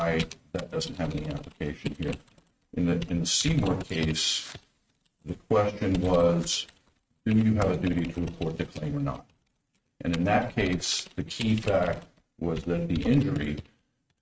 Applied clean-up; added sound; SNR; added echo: neural mask model RNNoise.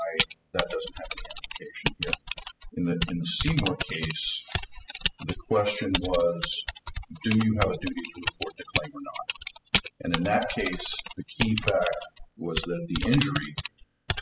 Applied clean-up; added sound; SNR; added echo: classical method spectral subtraction.